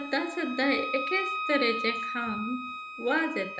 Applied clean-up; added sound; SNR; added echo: none; Wind instrument, woodwind instrument; 5 dB; none.